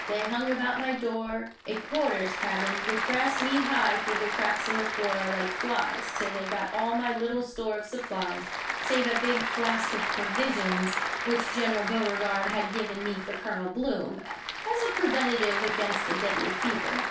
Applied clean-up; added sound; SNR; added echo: none; Applause / Crowd; 2 dB; reverberation time 0.3 s.